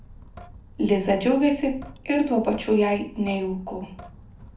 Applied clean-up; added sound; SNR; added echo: none; Drip / Sink (filling or washing); 18 dB; reverberation time 0.4 s.